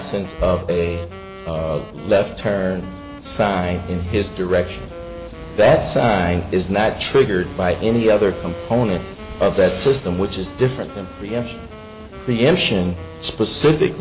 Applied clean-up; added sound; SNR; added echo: none; Wind instrument, woodwind instrument + Train; 15 dB; none.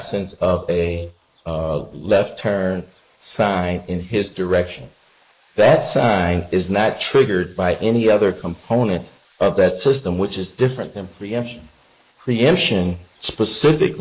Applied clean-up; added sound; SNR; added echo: neural mask model Resemble Enhance denoiser.